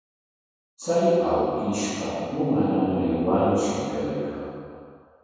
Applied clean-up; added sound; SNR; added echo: none; none; none; reverberation time 2.1 s.